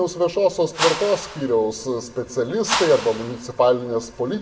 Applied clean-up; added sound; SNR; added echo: none; Whoosh, swoosh, swish; 7 dB; reverberation time 0.5 s.